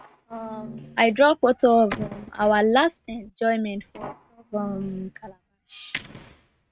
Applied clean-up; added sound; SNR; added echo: neural mask model RNNoise.